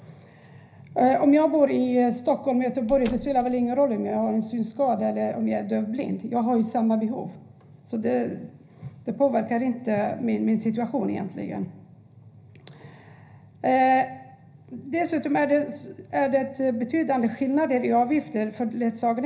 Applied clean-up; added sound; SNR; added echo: none; Squeak / Slam / Wood; 17 dB; reverberation time 0.4 s.